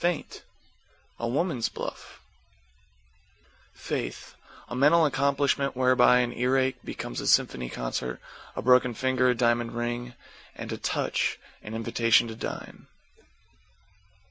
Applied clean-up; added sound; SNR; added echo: none; none; none; none.